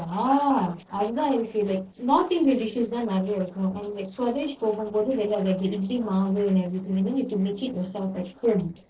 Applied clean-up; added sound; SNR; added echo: neural separator model SepFormer DNS4.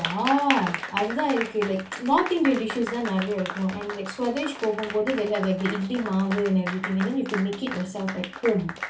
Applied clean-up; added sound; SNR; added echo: none; Applause; 9 dB; reverberation time 0.2 s.